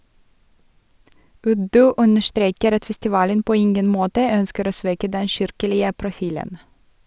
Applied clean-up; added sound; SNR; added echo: none; none; none; none.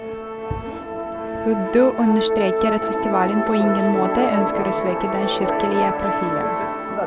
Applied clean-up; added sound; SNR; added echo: none; Musical instrument; 1 dB; none.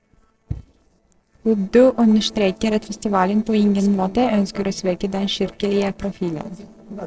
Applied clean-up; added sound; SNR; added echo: neural separator model SepFormer DNS4.